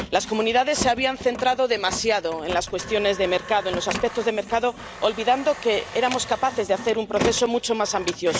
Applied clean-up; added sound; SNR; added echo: none; Printer; 11 dB; none.